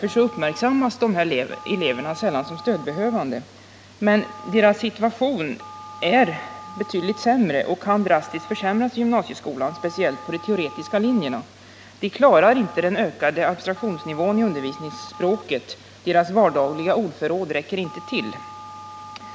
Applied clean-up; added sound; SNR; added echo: none; Telephone; 19 dB; none.